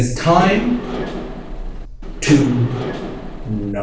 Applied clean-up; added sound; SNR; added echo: none; Engine / Mechanisms; 8 dB; reverberation time 0.4 s.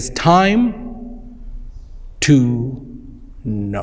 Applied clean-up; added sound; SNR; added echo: none; none; none; none.